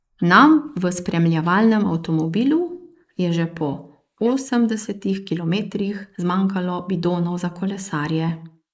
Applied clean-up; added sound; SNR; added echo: neural mask model Resemble Enhance denoiser.